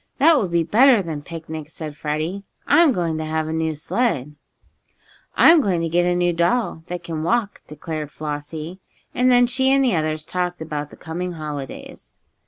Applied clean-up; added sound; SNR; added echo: none; none; none; none.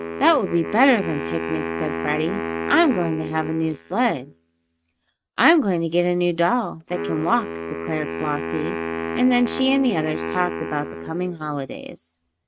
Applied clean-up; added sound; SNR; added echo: neural mask model RNNoise.